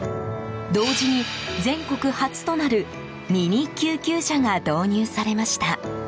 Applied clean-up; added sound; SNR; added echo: none; none; none; none.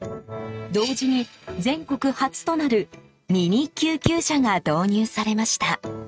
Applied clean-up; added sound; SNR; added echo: neural mask model RNNoise.